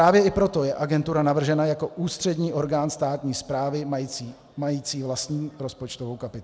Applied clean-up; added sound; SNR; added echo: none; none; none; none.